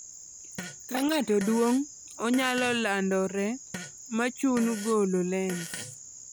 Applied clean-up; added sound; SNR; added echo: none; Fart; 16 dB; none.